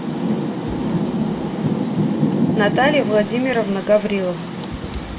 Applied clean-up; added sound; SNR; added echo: none; Rain; 0 dB; reverberation time 0.5 s.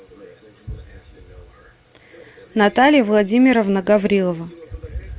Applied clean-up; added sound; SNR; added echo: none; none; none; none.